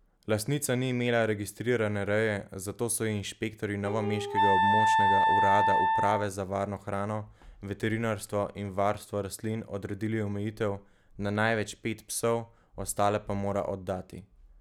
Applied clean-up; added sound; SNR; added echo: none; Wind instrument, woodwind instrument; -4 dB; none.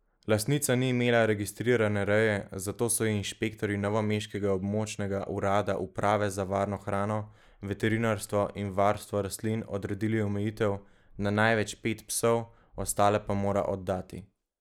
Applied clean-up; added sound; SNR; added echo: neural mask model Resemble Enhance denoiser.